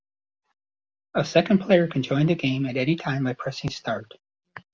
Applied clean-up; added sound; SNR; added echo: none; none; none; none.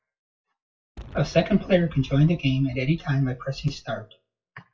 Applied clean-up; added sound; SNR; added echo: classical method WPE with log-MMSE.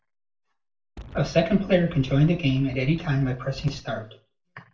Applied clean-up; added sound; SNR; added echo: none; Wind; 16 dB; reverberation time 0.3 s.